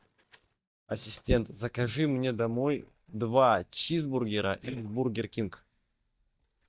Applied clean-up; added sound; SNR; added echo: neural mask model DeepFilterNet 3.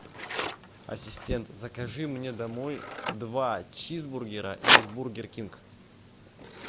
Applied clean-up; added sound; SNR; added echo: none; Scissors; -4 dB; none.